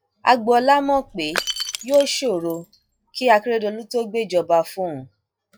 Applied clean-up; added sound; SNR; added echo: classical method log-MMSE.